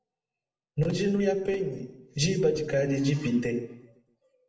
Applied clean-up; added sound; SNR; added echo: none; none; none; reverberation time 0.7 s.